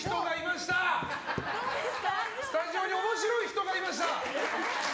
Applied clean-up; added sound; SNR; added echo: none; none; none; none.